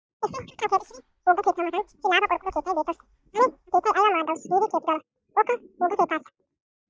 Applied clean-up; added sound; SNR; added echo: neural mask model DeepFilterNet 3.